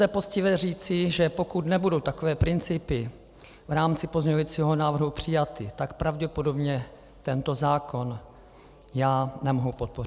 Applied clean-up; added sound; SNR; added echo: none; none; none; none.